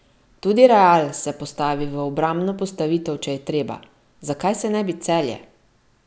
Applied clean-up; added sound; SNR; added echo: none; none; none; none.